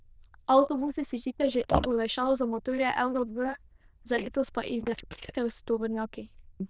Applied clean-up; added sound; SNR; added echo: neural diffusion model UNIVERSE++.